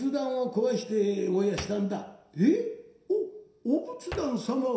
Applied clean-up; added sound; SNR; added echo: none; Hands; 20 dB; reverberation time 0.7 s.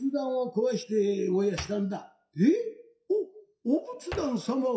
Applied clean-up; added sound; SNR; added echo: classical method WPE with log-MMSE.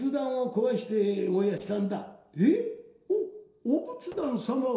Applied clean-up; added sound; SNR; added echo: neural separator model SepFormer DNS4.